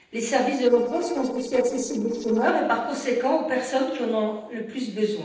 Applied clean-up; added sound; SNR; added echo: neural separator model SepFormer DNS4.